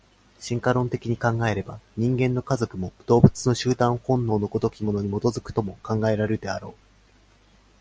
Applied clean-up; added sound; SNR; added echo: none; none; none; none.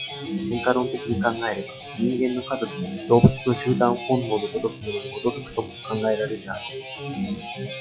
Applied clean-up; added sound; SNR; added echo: classical method log-MMSE.